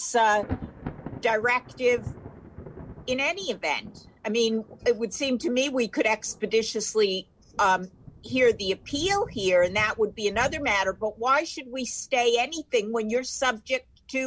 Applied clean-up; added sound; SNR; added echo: none; Thunder; 17 dB; none.